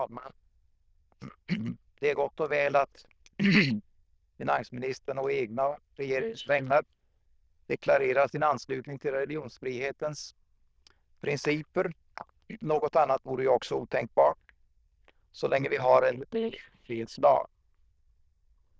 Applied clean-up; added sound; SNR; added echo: neural diffusion model UNIVERSE++.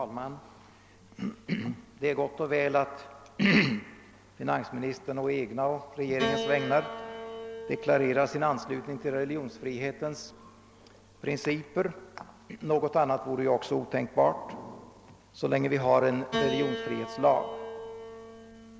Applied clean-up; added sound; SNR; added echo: none; Piano; 11 dB; none.